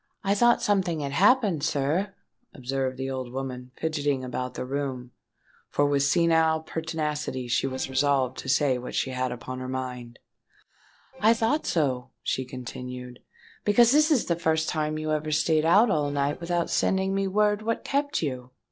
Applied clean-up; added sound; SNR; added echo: neural separator model SepFormer DNS4.